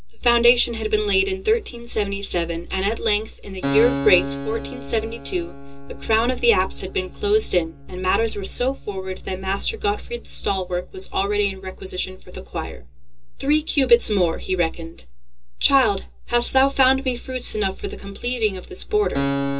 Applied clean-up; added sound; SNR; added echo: none; Keyboard (musical); 12 dB; reverberation time 0.2 s.